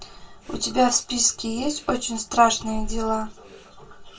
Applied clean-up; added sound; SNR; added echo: none; Breathing; 12 dB; reverberation time 0.1 s.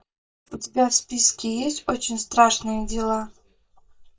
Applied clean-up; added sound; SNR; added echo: neural mask model DeepFilterNet 3.